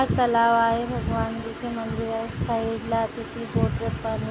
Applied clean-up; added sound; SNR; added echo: none; none; none; none.